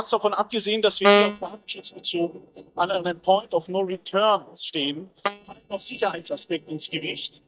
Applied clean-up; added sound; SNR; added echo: neural mask model DeepFilterNet 3.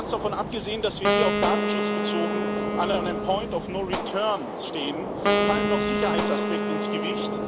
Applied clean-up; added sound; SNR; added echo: none; Gunshot, gunfire + Wind instrument, woodwind instrument; -3 dB; none.